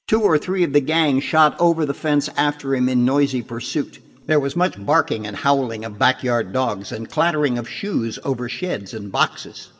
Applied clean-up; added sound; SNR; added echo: none; none; none; reverberation time 1.9 s.